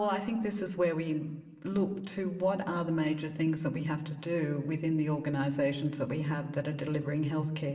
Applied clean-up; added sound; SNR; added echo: none; none; none; reverberation time 1.1 s.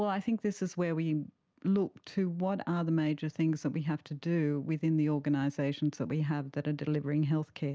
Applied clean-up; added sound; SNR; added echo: none; none; none; none.